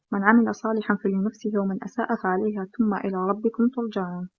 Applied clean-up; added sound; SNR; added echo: none; none; none; none.